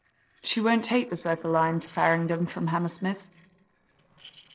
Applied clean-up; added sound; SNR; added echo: neural separator model SepFormer DNS4.